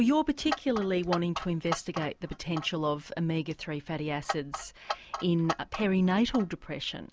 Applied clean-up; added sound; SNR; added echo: none; Clock; 9 dB; none.